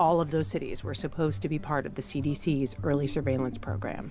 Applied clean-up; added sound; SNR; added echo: none; Chirp, tweet; 14 dB; none.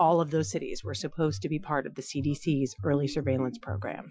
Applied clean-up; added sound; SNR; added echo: classical method Wiener filter.